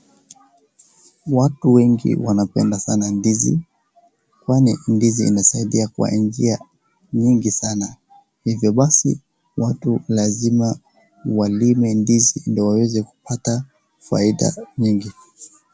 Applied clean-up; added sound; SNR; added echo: none; none; none; none.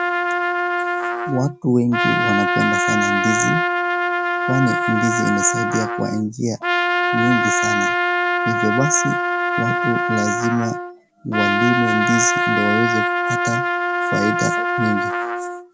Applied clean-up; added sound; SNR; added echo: none; Trumpet; -3 dB; none.